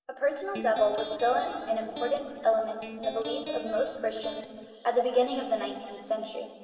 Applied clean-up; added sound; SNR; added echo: neural separator model SepFormer DNS4.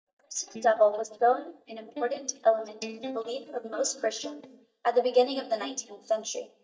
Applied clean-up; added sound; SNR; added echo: neural mask model DeepFilterNet 3.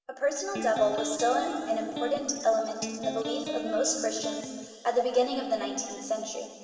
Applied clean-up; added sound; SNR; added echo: none; Electric guitar; 7 dB; reverberation time 2.9 s.